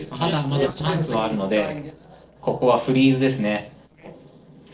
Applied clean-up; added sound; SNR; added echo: neural separator model SepFormer DNS4.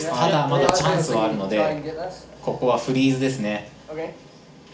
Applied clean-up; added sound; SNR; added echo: none; Coin (dropping); 13 dB; reverberation time 0.4 s.